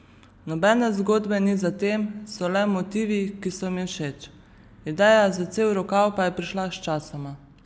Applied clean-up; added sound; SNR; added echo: none; none; none; none.